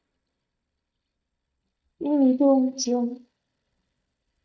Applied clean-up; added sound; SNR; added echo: neural mask model DeepFilterNet 3.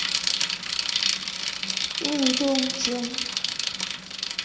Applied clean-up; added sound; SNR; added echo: none; Bicycle; -4 dB; reverberation time 0.9 s.